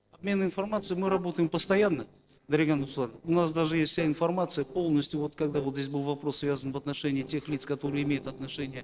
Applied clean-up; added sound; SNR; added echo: neural separator model SepFormer DNS4.